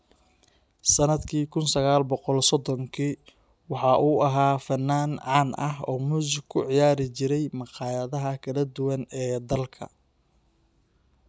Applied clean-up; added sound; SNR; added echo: none; none; none; none.